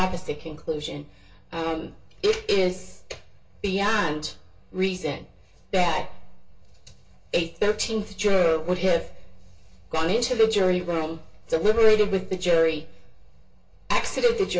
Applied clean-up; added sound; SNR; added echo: none; none; none; reverberation time 0.2 s.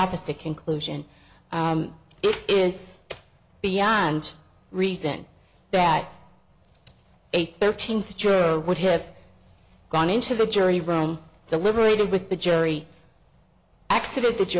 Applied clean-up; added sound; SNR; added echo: none; none; none; none.